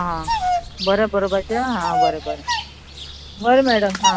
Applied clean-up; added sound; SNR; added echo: none; Bird vocalization, bird call, bird song; 3 dB; none.